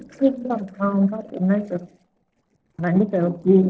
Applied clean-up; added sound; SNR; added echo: neural separator model SepFormer DNS4.